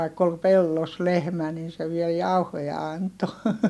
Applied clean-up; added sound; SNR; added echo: none; none; none; none.